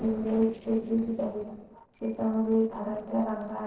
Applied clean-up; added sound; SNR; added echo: neural separator model SepFormer DNS4.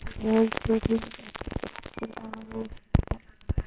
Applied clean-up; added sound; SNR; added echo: neural separator model SepFormer WHAMR!.